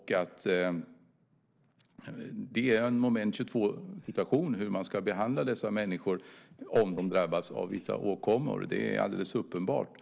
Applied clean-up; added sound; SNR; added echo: neural separator model SepFormer DNS4.